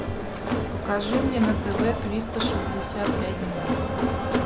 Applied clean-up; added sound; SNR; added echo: none; Crowd; -2 dB; none.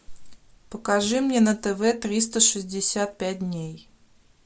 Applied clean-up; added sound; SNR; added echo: none; none; none; none.